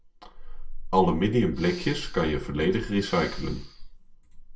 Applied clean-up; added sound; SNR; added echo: none; Respiratory sounds; 20 dB; reverberation time 0.2 s.